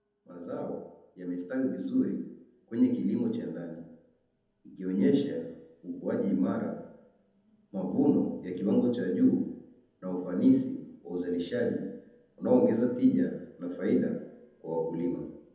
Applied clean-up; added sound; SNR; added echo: none; none; none; reverberation time 0.8 s.